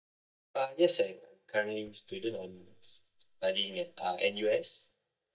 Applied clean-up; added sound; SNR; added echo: neural mask model DeepFilterNet 3.